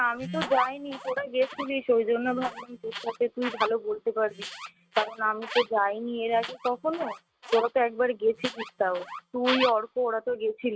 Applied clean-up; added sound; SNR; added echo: neural mask model RNNoise.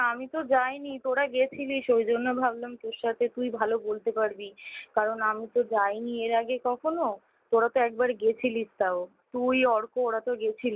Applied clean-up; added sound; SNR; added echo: none; none; none; none.